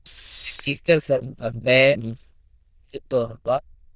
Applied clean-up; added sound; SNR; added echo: neural diffusion model UNIVERSE++.